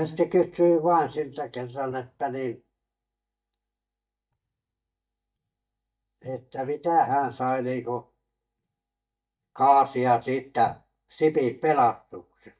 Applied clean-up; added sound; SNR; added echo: neural mask model DeepFilterNet 3.